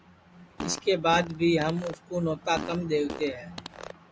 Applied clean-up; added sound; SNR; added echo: none; Fart; 12 dB; none.